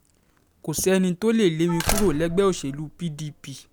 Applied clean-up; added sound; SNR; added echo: none; Slam; 9 dB; none.